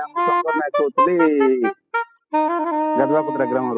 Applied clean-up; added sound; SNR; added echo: classical method spectral subtraction.